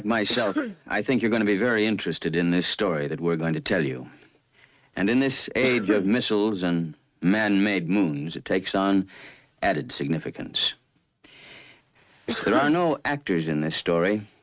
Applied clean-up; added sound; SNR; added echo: neural mask model RNNoise.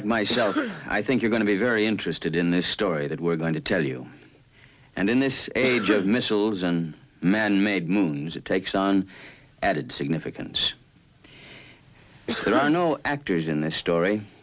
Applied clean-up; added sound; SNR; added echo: none; Cough; 7 dB; none.